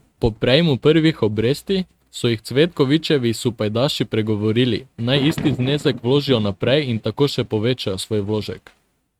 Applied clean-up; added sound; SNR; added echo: neural mask model RNNoise.